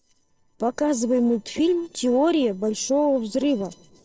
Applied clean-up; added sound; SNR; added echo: neural separator model SepFormer DNS4.